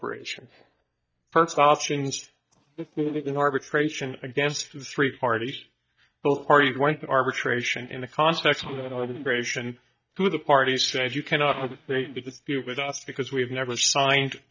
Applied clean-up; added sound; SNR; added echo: neural mask model DeepFilterNet 3.